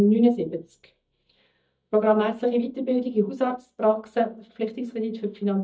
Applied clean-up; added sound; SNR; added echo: neural mask model DeepFilterNet 3.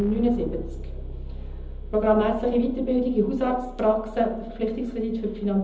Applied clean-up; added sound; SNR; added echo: none; Keyboard (musical); 11 dB; reverberation time 0.7 s.